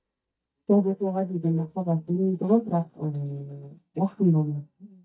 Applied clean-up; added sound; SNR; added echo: neural mask model DeepFilterNet 3.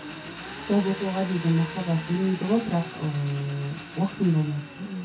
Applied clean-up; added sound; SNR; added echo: none; Engine; 12 dB; reverberation time 0.3 s.